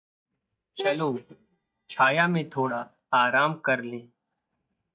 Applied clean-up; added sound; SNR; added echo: neural mask model DeepFilterNet 3.